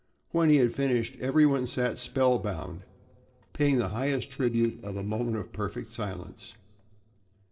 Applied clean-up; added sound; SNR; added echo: neural separator model SepFormer DNS4.